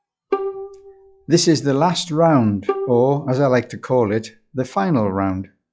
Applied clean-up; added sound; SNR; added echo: classical method log-MMSE.